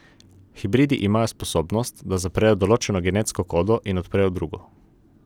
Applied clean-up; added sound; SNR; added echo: none; none; none; none.